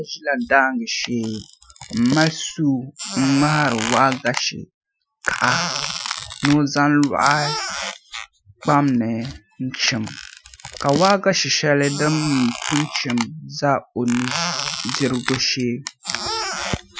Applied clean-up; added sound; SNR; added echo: classical method Wiener filter.